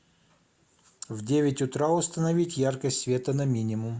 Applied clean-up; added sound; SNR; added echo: none; none; none; none.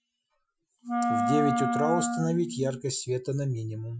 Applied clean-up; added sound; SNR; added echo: classical method Wiener filter.